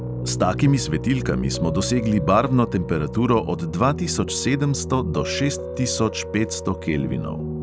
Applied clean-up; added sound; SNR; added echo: none; Piano; 7 dB; none.